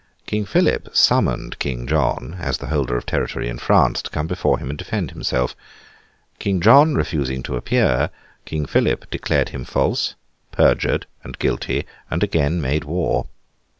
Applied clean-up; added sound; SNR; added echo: none; none; none; none.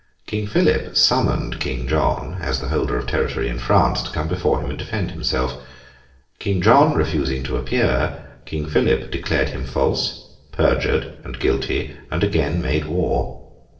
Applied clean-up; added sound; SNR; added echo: neural separator model SepFormer DNS4.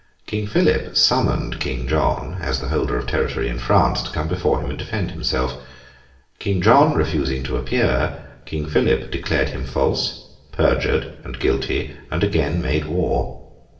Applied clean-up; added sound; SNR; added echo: none; Bowed string instrument; 19 dB; reverberation time 0.6 s.